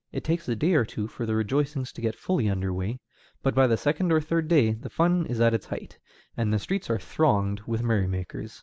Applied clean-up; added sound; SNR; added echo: none; none; none; none.